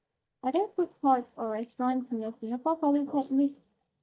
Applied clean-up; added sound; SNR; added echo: neural mask model DeepFilterNet 3.